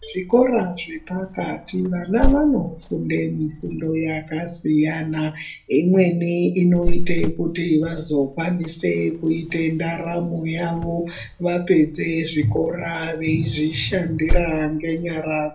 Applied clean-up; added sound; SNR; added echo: none; Cricket; 4 dB; reverberation time 0.3 s.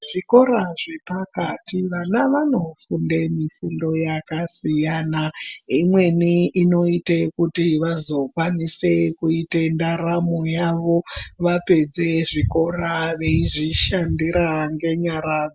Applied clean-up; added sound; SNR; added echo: none; none; none; none.